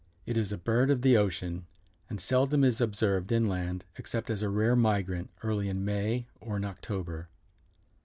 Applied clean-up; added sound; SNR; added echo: none; none; none; none.